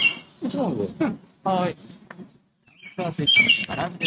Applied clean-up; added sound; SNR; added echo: neural mask model RNNoise.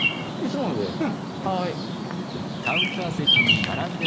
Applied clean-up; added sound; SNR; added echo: none; Bird vocalization, bird call, bird song; -5 dB; none.